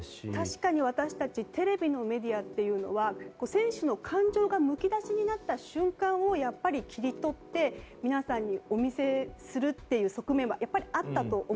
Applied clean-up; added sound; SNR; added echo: none; none; none; none.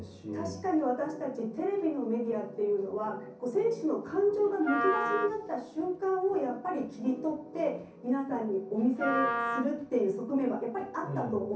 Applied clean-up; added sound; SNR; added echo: none; Wind instrument, woodwind instrument; 4 dB; reverberation time 0.6 s.